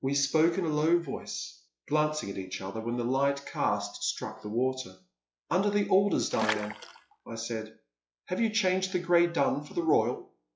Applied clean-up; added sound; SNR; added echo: classical method log-MMSE.